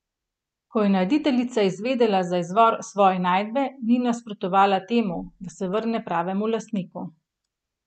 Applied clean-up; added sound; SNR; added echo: none; none; none; none.